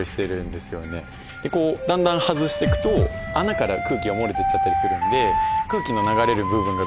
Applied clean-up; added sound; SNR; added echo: none; none; none; none.